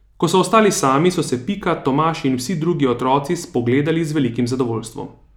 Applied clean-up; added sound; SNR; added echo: none; none; none; none.